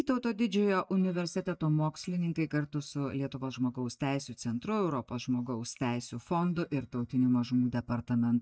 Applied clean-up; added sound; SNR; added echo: neural mask model DeepFilterNet 3.